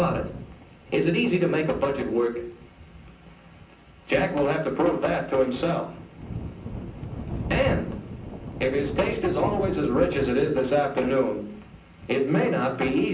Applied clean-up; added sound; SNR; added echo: none; Thunder; 11 dB; reverberation time 0.6 s.